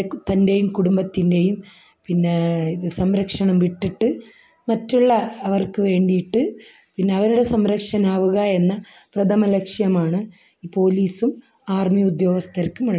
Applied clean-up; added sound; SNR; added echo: none; none; none; none.